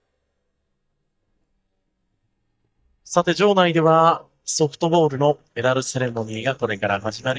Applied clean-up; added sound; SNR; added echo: neural mask model DeepFilterNet 3.